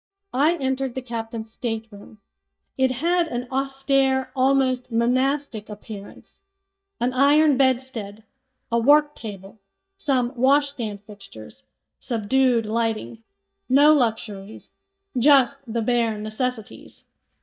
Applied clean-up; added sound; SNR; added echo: neural mask model DeepFilterNet 3.